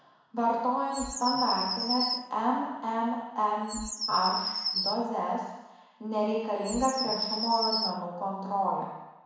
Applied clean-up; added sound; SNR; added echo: none; Bird vocalization, bird call, bird song; 5 dB; reverberation time 1.1 s.